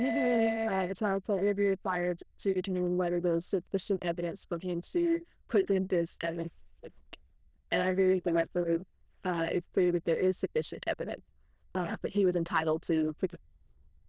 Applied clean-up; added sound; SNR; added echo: neural diffusion model UNIVERSE++.